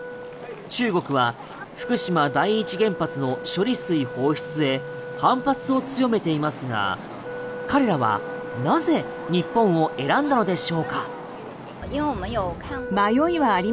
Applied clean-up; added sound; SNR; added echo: none; Wind instrument, woodwind instrument; 12 dB; none.